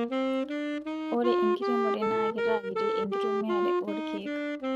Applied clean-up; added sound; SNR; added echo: neural mask model RNNoise.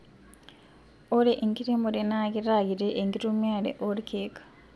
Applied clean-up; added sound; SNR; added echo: none; none; none; none.